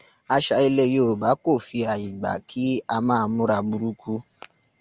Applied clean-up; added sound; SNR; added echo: none; none; none; none.